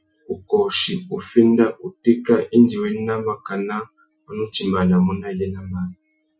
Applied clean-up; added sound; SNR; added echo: classical method Wiener filter.